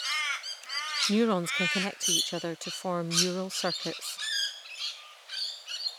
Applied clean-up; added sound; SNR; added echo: none; Crow; -1 dB; none.